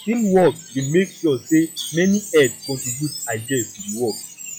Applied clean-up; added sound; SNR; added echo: classical method log-MMSE.